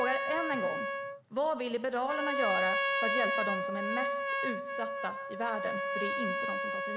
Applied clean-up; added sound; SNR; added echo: none; Trumpet; -2 dB; none.